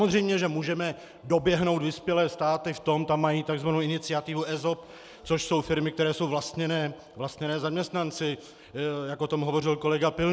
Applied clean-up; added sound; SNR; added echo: none; none; none; none.